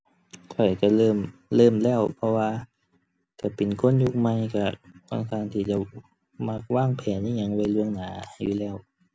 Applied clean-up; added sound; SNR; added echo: none; none; none; none.